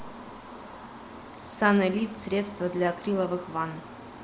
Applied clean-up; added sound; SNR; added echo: none; none; none; none.